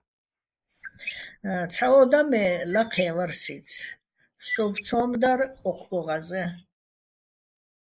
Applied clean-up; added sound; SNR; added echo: neural mask model Resemble Enhance denoiser.